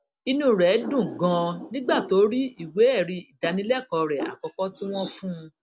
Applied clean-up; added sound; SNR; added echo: none; none; none; none.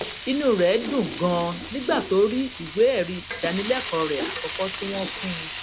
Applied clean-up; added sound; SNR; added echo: none; Frying (food); 11 dB; none.